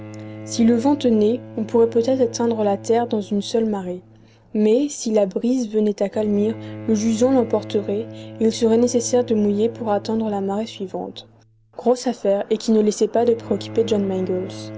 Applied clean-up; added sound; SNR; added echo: none; Bowed string instrument; 17 dB; none.